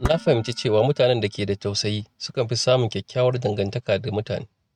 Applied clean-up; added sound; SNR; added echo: neural mask model RNNoise.